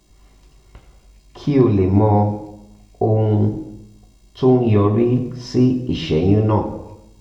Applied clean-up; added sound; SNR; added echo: none; none; none; reverberation time 0.7 s.